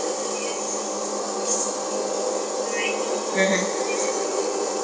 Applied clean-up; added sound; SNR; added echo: none; Wind instrument, woodwind instrument; 17 dB; reverberation time 1.7 s.